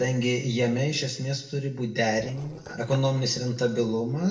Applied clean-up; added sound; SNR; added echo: neural separator model SepFormer DNS4.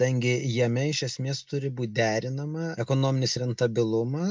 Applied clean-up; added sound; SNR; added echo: none; none; none; none.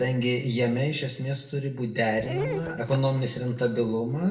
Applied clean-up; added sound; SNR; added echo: none; Dog; 14 dB; reverberation time 0.6 s.